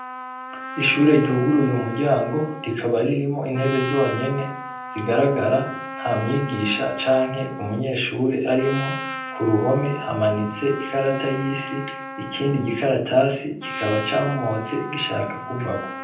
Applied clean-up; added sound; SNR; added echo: none; Trumpet; 11 dB; reverberation time 0.6 s.